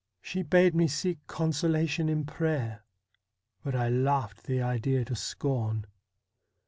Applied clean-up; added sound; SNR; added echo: none; none; none; none.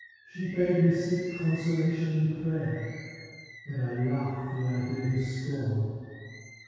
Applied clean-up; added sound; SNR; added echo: none; Bird; 19 dB; reverberation time 2.0 s.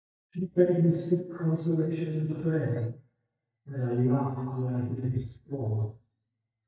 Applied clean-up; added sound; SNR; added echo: neural mask model DeepFilterNet 3.